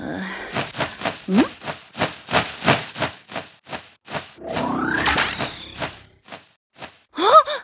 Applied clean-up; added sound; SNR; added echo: none; none; none; none.